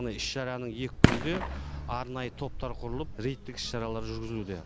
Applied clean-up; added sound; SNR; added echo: none; Fireworks; -3 dB; none.